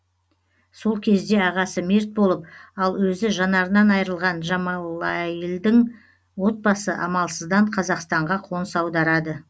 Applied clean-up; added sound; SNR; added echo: none; none; none; none.